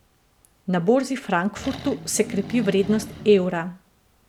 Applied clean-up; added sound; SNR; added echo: none; Accelerating, revving, vroom; 13 dB; none.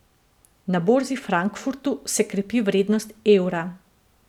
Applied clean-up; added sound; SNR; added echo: none; none; none; none.